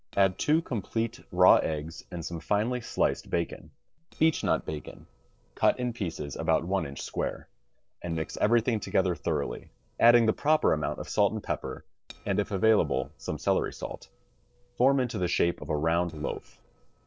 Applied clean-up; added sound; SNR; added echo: neural separator model SepFormer DNS4.